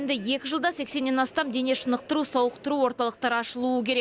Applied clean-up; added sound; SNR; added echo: none; none; none; none.